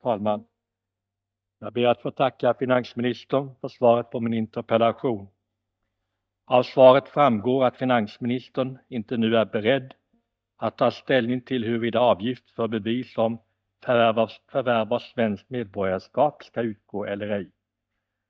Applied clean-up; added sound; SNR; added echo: neural mask model DeepFilterNet 3.